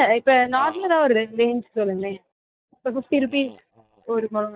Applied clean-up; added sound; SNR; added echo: neural mask model DeepFilterNet 3.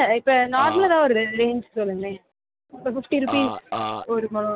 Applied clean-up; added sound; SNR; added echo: none; Burping, eructation; 5 dB; none.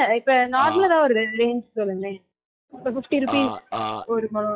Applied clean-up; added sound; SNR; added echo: classical method log-MMSE.